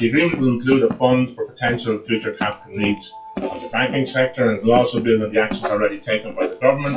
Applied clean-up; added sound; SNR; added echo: classical method WPE with log-MMSE.